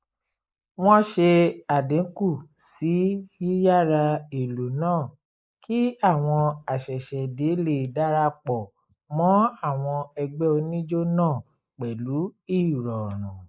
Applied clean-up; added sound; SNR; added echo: neural mask model Resemble Enhance denoiser.